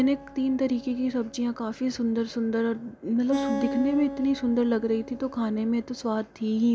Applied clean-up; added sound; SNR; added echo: none; Acoustic guitar; 12 dB; none.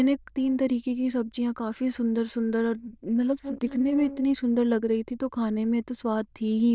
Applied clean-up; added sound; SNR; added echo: neural diffusion model UNIVERSE++.